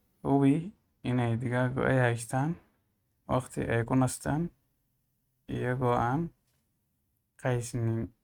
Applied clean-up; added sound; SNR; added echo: neural mask model RNNoise.